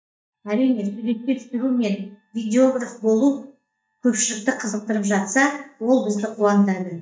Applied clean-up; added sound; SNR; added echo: neural mask model DeepFilterNet 3.